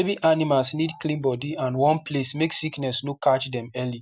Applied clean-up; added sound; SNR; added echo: none; none; none; none.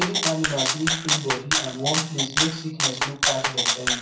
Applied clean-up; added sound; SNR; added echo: none; Rattle (instrument); -4 dB; reverberation time 0.6 s.